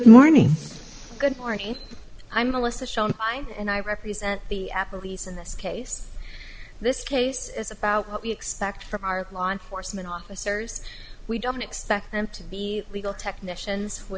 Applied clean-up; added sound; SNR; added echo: none; none; none; none.